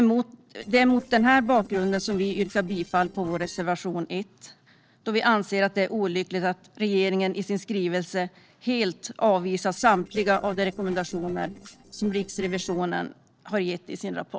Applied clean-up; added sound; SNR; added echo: neural separator model SepFormer DNS4.